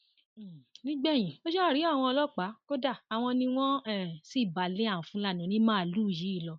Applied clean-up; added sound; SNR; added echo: neural mask model Resemble Enhance denoiser.